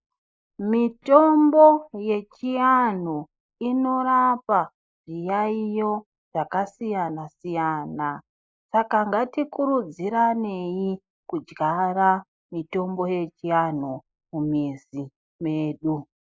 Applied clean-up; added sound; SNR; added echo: neural mask model Resemble Enhance denoiser.